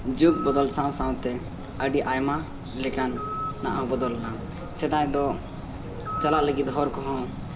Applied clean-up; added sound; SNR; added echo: none; Bird; 7 dB; reverberation time 0.3 s.